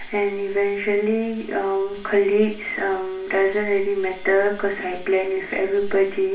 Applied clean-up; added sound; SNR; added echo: none; none; none; reverberation time 0.4 s.